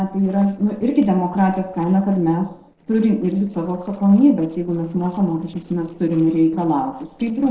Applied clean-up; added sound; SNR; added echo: neural separator model SepFormer DNS4.